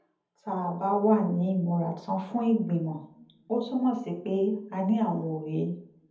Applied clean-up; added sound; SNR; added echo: none; none; none; reverberation time 0.6 s.